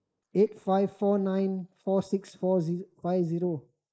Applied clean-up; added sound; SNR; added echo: neural mask model Resemble Enhance denoiser.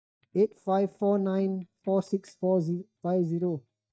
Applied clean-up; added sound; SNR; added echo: neural mask model DeepFilterNet 3.